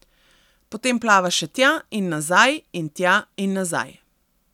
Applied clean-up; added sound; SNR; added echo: none; none; none; none.